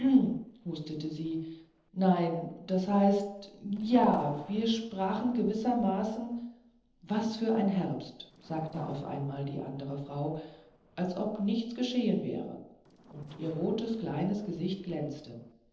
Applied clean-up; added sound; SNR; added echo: neural separator model SepFormer DNS4.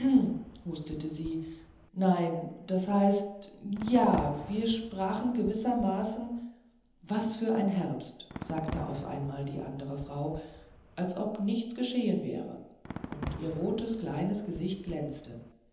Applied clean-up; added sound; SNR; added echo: none; Fireworks; 15 dB; reverberation time 0.9 s.